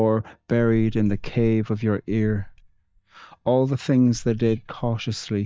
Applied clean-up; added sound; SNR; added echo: neural mask model DeepFilterNet 3.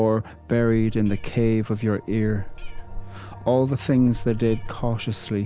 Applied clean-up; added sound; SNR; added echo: none; Meow; 9 dB; none.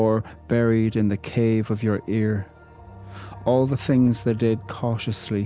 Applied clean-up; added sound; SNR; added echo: none; none; none; none.